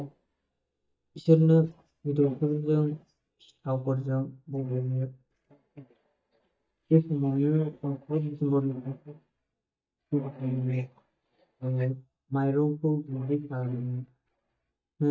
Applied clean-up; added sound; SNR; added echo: neural mask model DeepFilterNet 3.